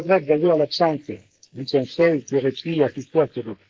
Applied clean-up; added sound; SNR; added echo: neural mask model Resemble Enhance denoiser.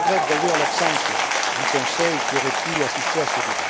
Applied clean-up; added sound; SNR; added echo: none; Applause / Crowd; -5 dB; none.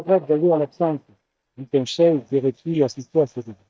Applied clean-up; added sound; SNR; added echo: neural mask model DeepFilterNet 3.